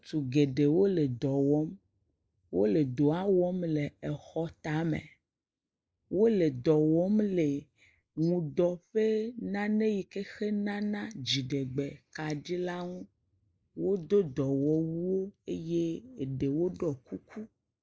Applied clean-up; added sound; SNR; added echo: neural mask model Resemble Enhance denoiser.